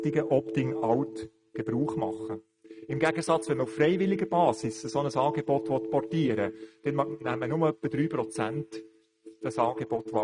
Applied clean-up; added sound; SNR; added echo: neural mask model RNNoise.